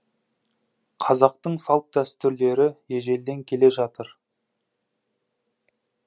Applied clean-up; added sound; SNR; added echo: none; none; none; none.